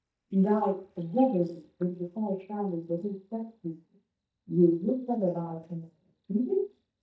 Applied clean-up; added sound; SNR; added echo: neural mask model DeepFilterNet 3.